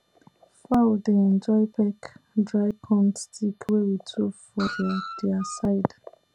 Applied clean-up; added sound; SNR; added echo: none; Screech; 12 dB; none.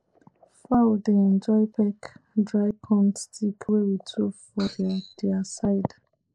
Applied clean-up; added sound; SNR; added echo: neural mask model Resemble Enhance denoiser.